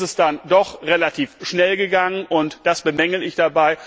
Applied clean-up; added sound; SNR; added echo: none; none; none; none.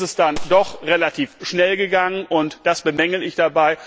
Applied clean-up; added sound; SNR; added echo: none; Gunshot, gunfire; 12 dB; none.